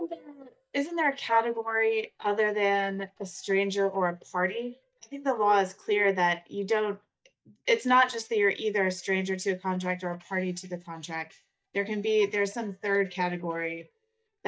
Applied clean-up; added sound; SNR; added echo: neural mask model DeepFilterNet 3.